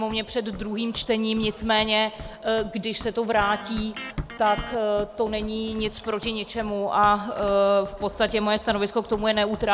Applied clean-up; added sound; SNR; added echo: none; Electric guitar + Run; 16 dB; none.